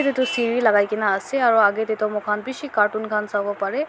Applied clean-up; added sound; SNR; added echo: none; Vehicle horn, car horn, honking; 18 dB; none.